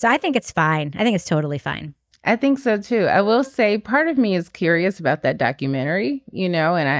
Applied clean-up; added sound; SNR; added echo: neural mask model DeepFilterNet 3.